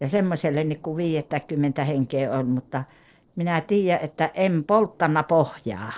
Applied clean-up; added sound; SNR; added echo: neural separator model SepFormer DNS4.